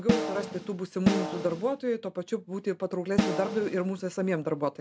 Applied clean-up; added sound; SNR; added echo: none; Snare drum; 0 dB; none.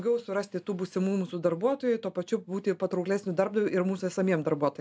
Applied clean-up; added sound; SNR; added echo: none; none; none; none.